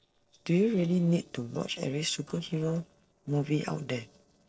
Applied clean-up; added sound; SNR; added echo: neural separator model SepFormer DNS4.